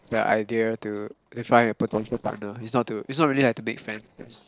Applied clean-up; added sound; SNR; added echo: neural separator model SepFormer DNS4.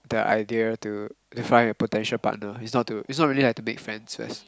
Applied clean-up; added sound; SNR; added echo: none; none; none; none.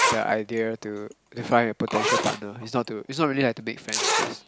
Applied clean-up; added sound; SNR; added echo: none; Zipper (clothing); 2 dB; none.